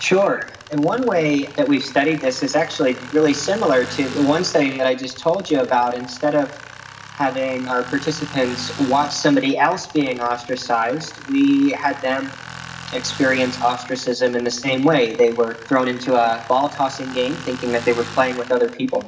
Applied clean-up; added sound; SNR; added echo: none; Tools; 17 dB; reverberation time 0.9 s.